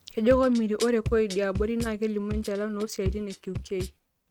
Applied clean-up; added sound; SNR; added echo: neural mask model RNNoise.